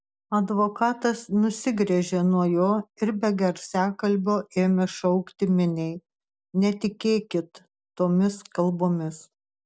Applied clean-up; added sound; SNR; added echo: none; none; none; none.